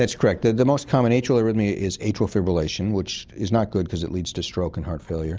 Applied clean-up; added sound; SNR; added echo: none; none; none; none.